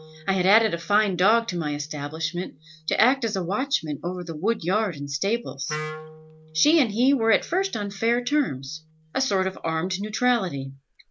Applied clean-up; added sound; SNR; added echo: none; Wind instrument, woodwind instrument; 19 dB; none.